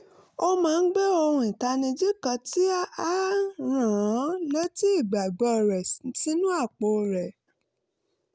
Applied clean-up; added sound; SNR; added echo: none; none; none; none.